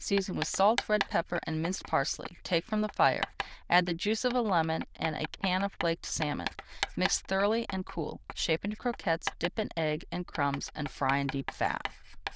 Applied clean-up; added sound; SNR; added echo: neural diffusion model UNIVERSE++.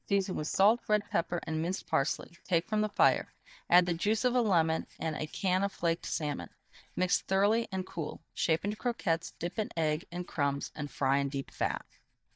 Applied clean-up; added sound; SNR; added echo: neural mask model DeepFilterNet 3.